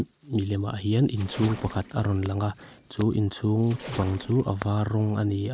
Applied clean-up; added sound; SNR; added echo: none; Splash, splatter; 16 dB; none.